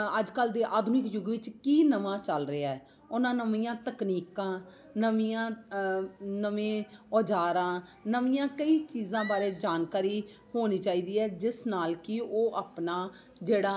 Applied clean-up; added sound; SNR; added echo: none; Animal; 16 dB; none.